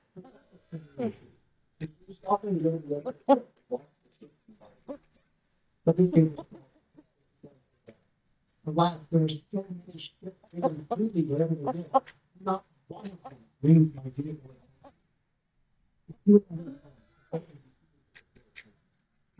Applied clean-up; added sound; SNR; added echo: neural mask model DeepFilterNet 3.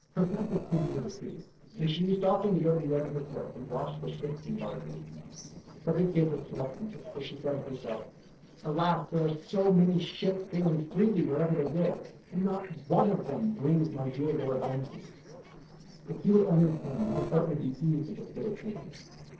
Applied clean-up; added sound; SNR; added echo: neural separator model SepFormer DNS4.